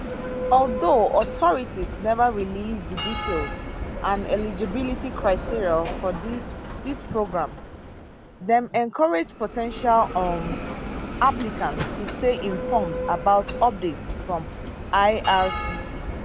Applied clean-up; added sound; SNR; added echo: none; Bell; 7 dB; none.